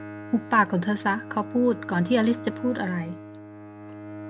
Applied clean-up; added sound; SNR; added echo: none; Bowed string instrument; 12 dB; none.